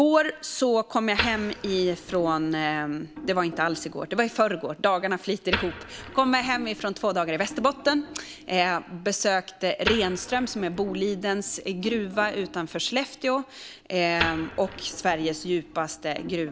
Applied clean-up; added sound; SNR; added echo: none; Wood; 12 dB; none.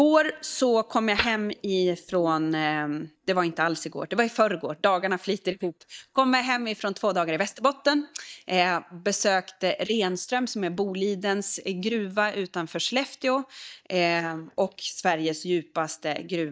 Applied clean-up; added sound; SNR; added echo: neural mask model DeepFilterNet 3.